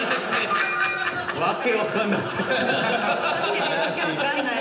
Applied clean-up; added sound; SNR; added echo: none; Wind instrument, woodwind instrument; 17 dB; reverberation time 0.8 s.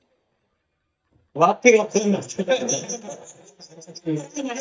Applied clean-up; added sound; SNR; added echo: neural mask model DeepFilterNet 3.